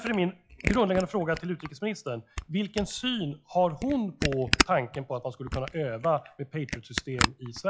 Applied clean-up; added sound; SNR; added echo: classical method log-MMSE.